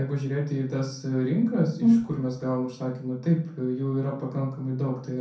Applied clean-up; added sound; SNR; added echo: none; Brass instrument; -3 dB; reverberation time 0.5 s.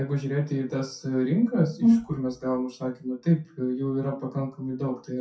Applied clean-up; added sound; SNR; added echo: classical method WPE with log-MMSE.